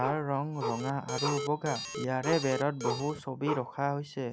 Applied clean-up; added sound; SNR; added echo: none; Alarm + Bark; 6 dB; none.